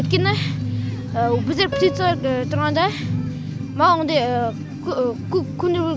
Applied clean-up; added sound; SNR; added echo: none; Piano; 15 dB; none.